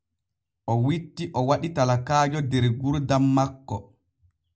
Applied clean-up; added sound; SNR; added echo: none; none; none; none.